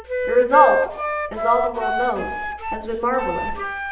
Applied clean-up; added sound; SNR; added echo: none; Wind instrument, woodwind instrument; 2 dB; reverberation time 0.8 s.